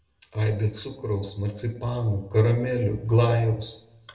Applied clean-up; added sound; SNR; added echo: none; none; none; reverberation time 0.5 s.